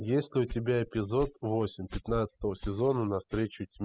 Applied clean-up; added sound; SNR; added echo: classical method spectral subtraction.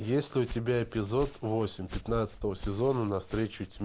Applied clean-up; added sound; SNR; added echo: none; Walk, footsteps; 13 dB; none.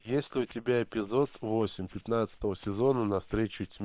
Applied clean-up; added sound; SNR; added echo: neural separator model SepFormer WHAM!.